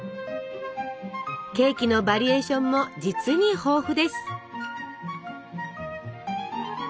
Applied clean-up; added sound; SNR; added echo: none; none; none; none.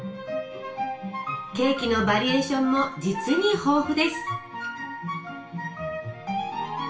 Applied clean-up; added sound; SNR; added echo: none; none; none; reverberation time 0.4 s.